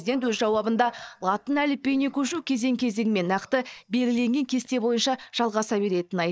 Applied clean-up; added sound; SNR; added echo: neural mask model DeepFilterNet 3.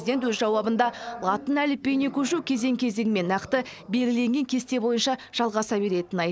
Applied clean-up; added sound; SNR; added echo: none; none; none; none.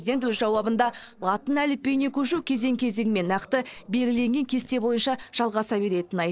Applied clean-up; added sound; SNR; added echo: neural separator model SepFormer DNS4.